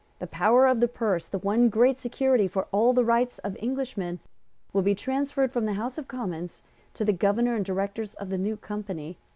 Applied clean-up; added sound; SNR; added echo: none; none; none; none.